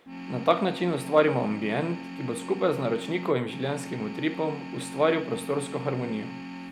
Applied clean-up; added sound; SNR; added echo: none; Organ; 11 dB; none.